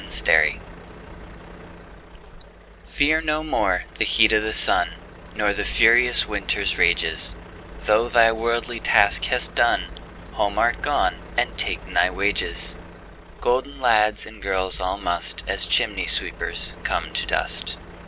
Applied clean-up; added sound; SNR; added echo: none; Truck; 17 dB; none.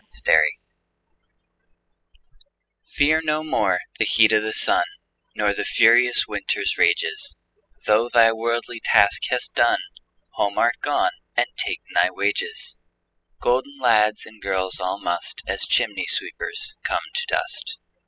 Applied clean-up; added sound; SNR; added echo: classical method spectral subtraction.